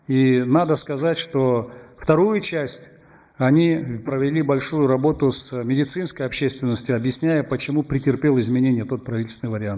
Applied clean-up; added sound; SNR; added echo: neural mask model Resemble Enhance denoiser.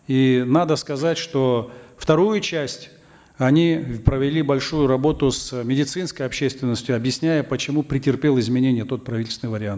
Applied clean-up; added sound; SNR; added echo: none; none; none; none.